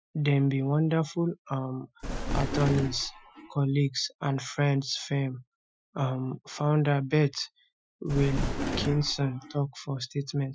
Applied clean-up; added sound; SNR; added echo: classical method Wiener filter.